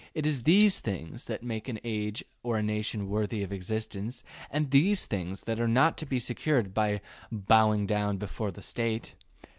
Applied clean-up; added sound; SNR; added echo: none; Cutlery, silverware; 16 dB; none.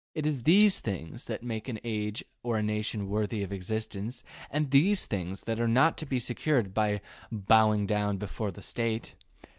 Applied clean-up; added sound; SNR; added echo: neural mask model DeepFilterNet 3.